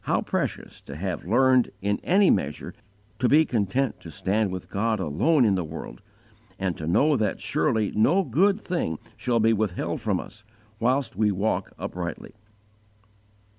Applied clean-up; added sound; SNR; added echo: none; none; none; none.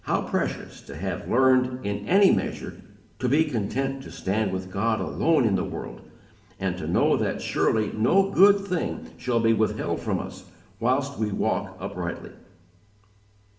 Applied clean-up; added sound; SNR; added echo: none; none; none; reverberation time 0.8 s.